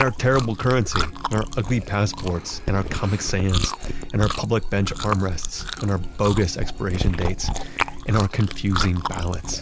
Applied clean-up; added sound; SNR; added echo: none; Chewing, mastication; 4 dB; none.